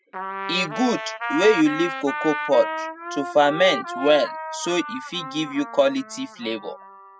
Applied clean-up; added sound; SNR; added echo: classical method spectral subtraction.